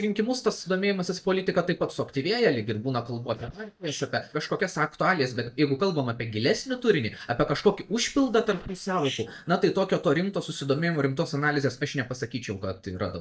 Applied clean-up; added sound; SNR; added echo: neural mask model DeepFilterNet 3.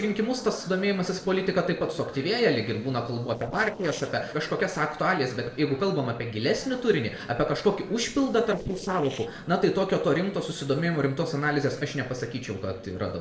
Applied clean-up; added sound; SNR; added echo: neural separator model SepFormer DNS4.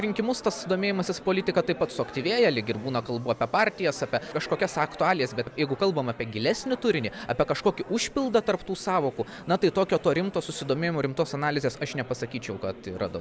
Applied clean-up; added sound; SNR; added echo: none; none; none; none.